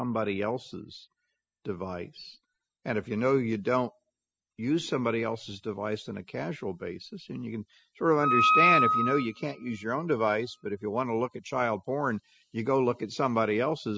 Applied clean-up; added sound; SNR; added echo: classical method spectral subtraction.